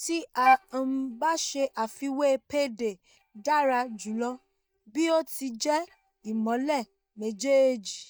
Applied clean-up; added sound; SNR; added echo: neural mask model DeepFilterNet 3.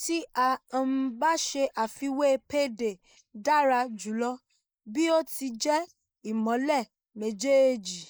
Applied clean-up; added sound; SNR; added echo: neural mask model Resemble Enhance denoiser.